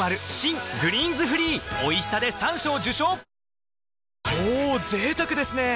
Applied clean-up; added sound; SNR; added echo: none; none; none; none.